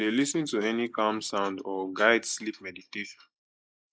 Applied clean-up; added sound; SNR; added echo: neural mask model Resemble Enhance denoiser.